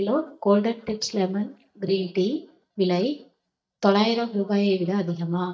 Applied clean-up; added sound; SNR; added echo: neural mask model DeepFilterNet 3.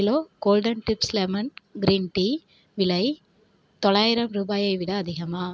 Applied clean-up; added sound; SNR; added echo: none; none; none; none.